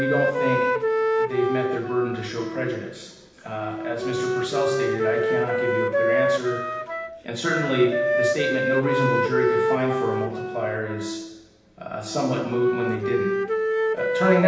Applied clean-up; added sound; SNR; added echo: none; Wind instrument, woodwind instrument; -2 dB; reverberation time 0.9 s.